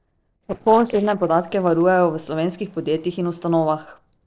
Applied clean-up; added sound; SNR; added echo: neural separator model SepFormer DNS4.